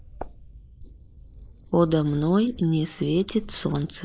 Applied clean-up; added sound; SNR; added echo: neural mask model Resemble Enhance denoiser.